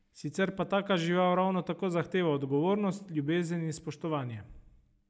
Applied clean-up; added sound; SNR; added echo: none; none; none; none.